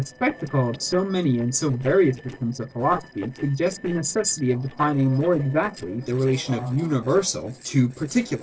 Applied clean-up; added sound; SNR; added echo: neural separator model SepFormer DNS4.